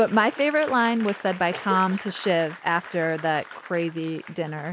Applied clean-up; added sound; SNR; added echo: none; Applause / Crowd; 17 dB; none.